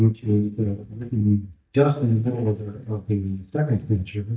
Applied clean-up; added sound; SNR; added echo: neural mask model DeepFilterNet 3.